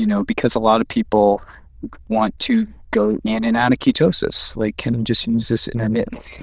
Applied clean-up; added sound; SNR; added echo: neural diffusion model UNIVERSE++.